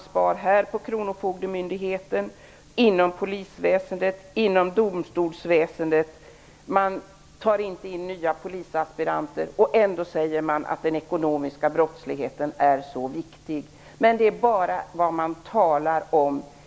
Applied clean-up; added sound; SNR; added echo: none; none; none; none.